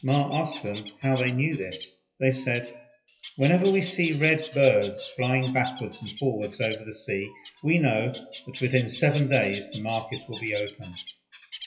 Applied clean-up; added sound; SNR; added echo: classical method WPE with log-MMSE.